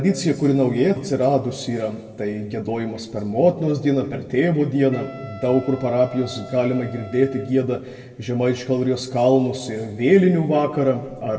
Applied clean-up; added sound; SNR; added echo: none; Wind instrument, woodwind instrument; 19 dB; reverberation time 1.2 s.